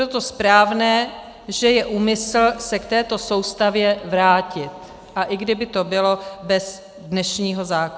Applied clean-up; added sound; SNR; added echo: none; none; none; none.